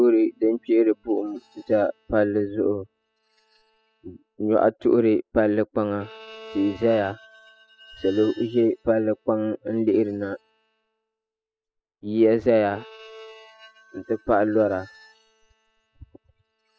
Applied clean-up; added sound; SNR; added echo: classical method spectral subtraction.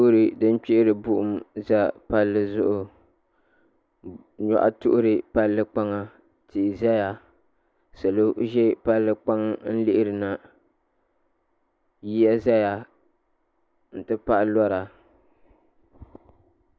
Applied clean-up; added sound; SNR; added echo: none; none; none; none.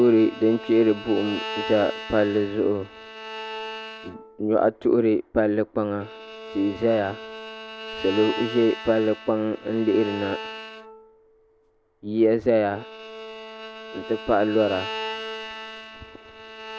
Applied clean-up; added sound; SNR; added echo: none; Bowed string instrument; 12 dB; none.